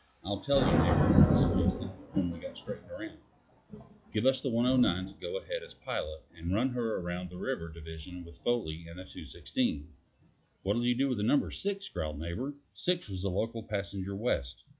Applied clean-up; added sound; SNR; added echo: classical method log-MMSE.